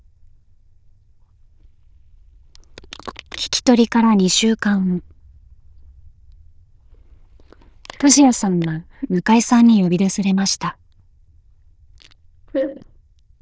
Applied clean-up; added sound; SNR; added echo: neural diffusion model UNIVERSE++.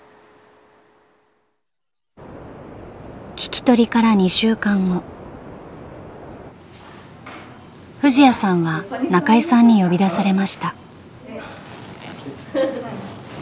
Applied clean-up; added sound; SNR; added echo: none; none; none; none.